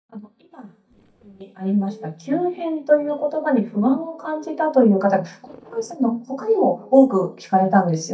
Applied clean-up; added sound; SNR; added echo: neural mask model DeepFilterNet 3.